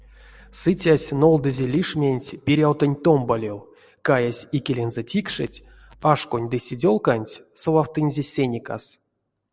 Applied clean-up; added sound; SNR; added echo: none; none; none; none.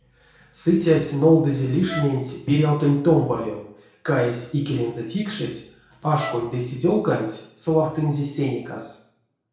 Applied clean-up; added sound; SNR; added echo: none; Wind instrument, woodwind instrument; 14 dB; reverberation time 0.6 s.